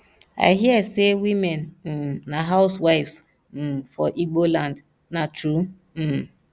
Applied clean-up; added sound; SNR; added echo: none; none; none; none.